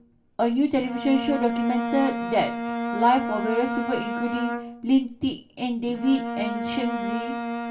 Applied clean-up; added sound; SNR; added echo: none; Bowed string instrument; 4 dB; reverberation time 0.2 s.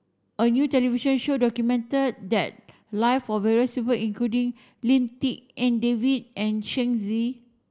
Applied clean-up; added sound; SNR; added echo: none; none; none; none.